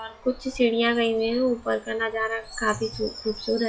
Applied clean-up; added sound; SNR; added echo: classical method WPE with log-MMSE.